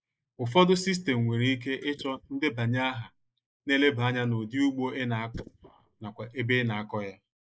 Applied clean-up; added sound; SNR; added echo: neural mask model Resemble Enhance denoiser.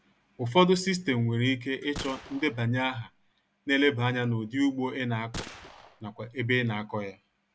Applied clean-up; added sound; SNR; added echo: none; Gunshot, gunfire; 15 dB; none.